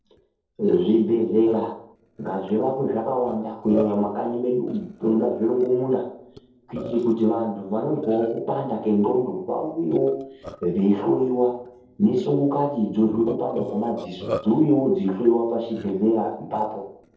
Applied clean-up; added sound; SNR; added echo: neural separator model SepFormer DNS4.